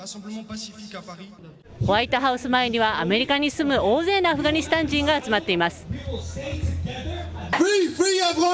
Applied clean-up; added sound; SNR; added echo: none; none; none; none.